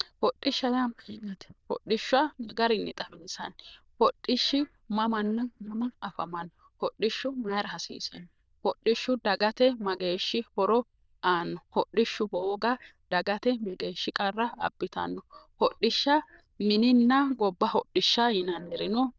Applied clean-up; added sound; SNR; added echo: neural diffusion model UNIVERSE++.